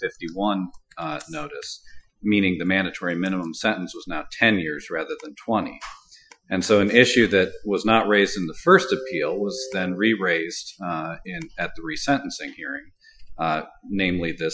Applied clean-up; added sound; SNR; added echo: classical method Wiener filter.